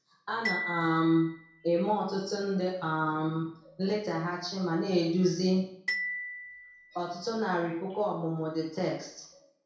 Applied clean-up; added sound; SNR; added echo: none; Glockenspiel; 11 dB; reverberation time 0.5 s.